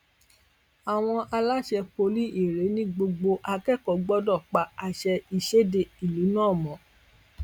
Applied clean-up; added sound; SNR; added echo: none; none; none; none.